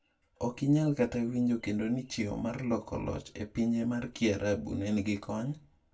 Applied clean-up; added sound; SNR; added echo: none; none; none; reverberation time 0.2 s.